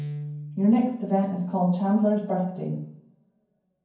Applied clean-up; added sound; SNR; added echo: none; Guitar; 16 dB; reverberation time 0.9 s.